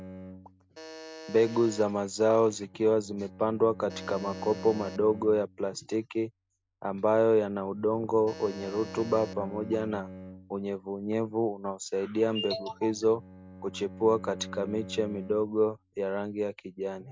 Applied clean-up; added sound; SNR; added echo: none; Alarm + Bowed string instrument; 16 dB; none.